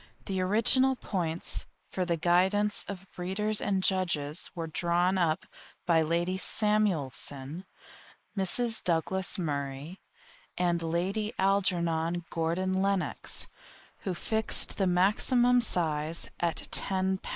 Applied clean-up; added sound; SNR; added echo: neural mask model Resemble Enhance denoiser.